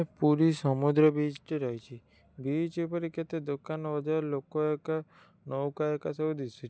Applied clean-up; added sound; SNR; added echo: none; none; none; none.